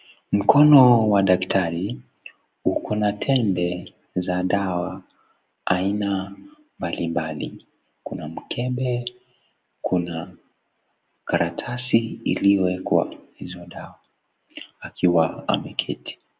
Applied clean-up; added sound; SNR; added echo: none; none; none; none.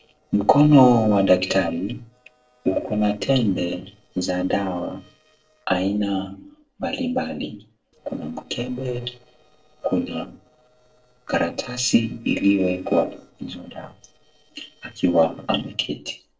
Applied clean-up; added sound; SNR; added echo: neural separator model SepFormer DNS4.